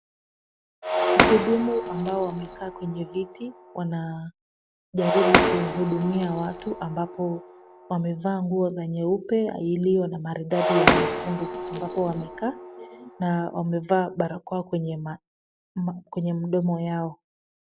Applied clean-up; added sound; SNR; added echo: none; Shatter; -1 dB; none.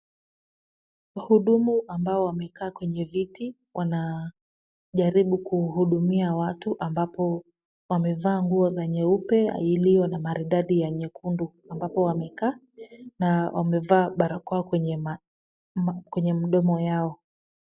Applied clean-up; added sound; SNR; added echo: none; none; none; none.